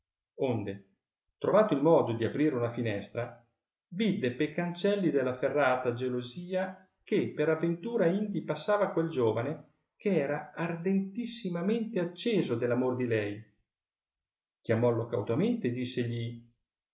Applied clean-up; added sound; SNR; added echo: none; none; none; none.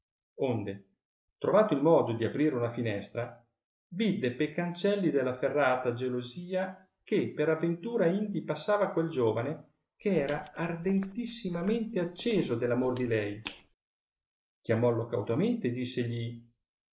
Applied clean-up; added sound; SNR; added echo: neural separator model SepFormer DNS4.